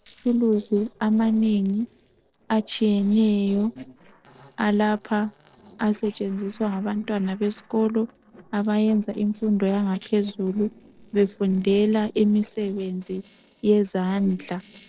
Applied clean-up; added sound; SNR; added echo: neural separator model SepFormer DNS4.